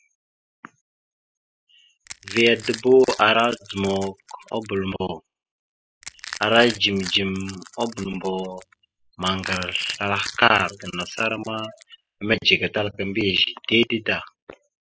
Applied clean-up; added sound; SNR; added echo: classical method spectral subtraction.